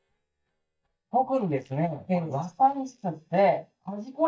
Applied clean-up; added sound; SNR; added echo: neural mask model DeepFilterNet 3.